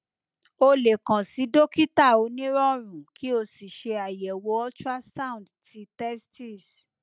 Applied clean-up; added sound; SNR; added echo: none; none; none; none.